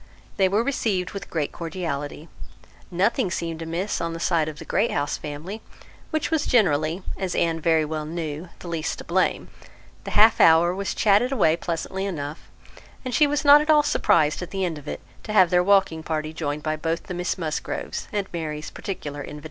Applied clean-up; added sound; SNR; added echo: none; none; none; none.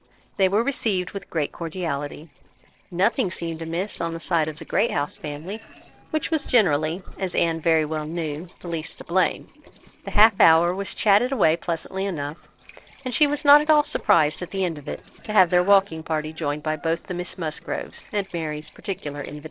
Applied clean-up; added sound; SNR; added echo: neural separator model SepFormer DNS4.